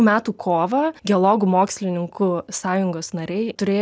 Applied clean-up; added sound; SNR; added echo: none; none; none; none.